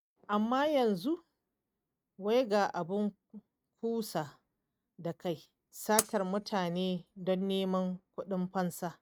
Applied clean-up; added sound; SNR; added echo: neural mask model RNNoise.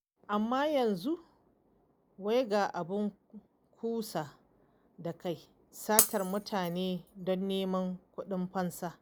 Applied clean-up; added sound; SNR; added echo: none; Shatter; -1 dB; none.